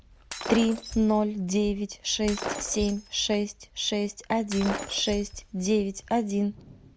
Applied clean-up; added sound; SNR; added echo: none; Shatter; 11 dB; none.